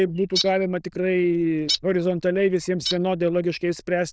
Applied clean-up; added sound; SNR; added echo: neural diffusion model UNIVERSE++.